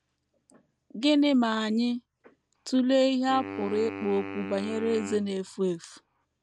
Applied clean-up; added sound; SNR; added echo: none; Wind instrument, woodwind instrument; 12 dB; none.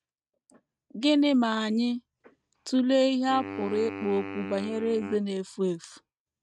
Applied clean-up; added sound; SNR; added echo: neural mask model RNNoise.